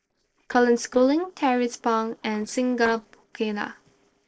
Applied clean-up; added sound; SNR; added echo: neural separator model SepFormer DNS4.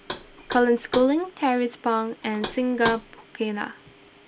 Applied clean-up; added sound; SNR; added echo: none; Knock; 12 dB; none.